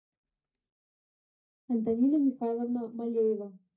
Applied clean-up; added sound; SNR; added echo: neural mask model DeepFilterNet 3.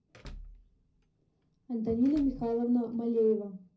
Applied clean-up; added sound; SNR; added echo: none; Door / Car; 20 dB; reverberation time 0.4 s.